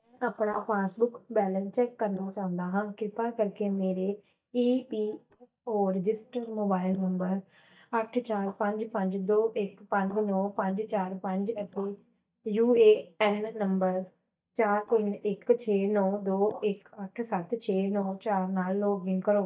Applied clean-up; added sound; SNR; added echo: neural mask model DeepFilterNet 3.